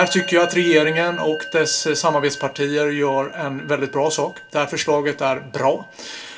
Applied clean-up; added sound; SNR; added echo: none; Musical instrument; 14 dB; reverberation time 0.2 s.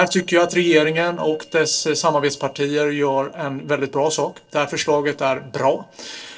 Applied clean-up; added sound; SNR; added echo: neural separator model SepFormer DNS4.